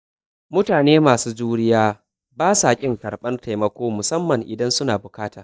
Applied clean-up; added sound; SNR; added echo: neural mask model DeepFilterNet 3.